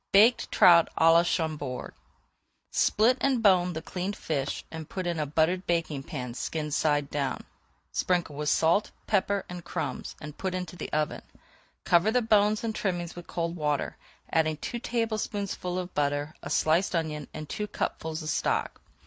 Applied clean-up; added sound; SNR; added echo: none; none; none; none.